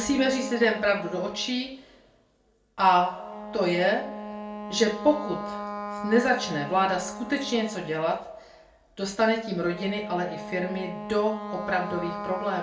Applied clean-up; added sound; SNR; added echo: none; Wind instrument, woodwind instrument; 10 dB; reverberation time 0.3 s.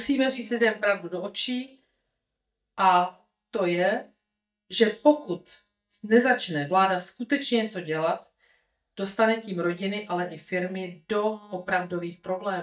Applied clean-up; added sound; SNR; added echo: neural mask model DeepFilterNet 3.